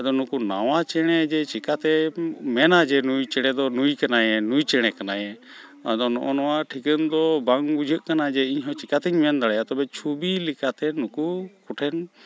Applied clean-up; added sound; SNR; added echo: none; none; none; none.